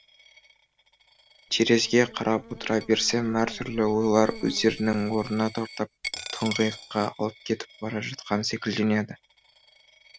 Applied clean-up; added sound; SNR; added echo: none; Coin (dropping) + Buzz; 16 dB; none.